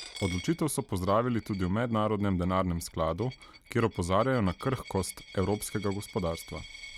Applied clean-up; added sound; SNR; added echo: none; Coin (dropping); 19 dB; none.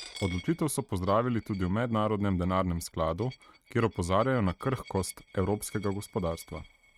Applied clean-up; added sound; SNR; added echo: neural mask model RNNoise.